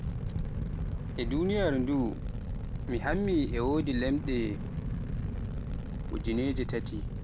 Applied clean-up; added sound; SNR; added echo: none; Fire; 1 dB; none.